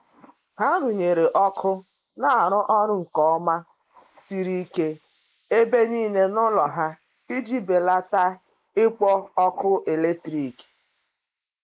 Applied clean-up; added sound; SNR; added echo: neural mask model Resemble Enhance denoiser.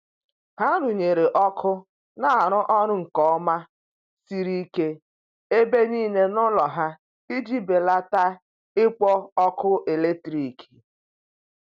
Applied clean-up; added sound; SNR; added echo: none; none; none; none.